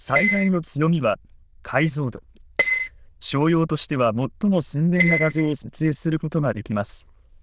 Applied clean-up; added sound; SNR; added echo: neural diffusion model UNIVERSE++.